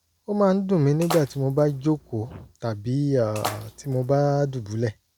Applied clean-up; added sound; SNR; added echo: none; Splash, splatter; 15 dB; none.